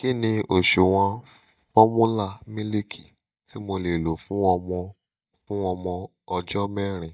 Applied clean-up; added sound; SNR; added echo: neural mask model DeepFilterNet 3.